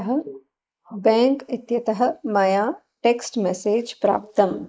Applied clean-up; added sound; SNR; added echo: neural mask model Resemble Enhance denoiser.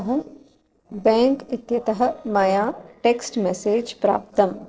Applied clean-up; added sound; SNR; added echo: neural separator model SepFormer DNS4.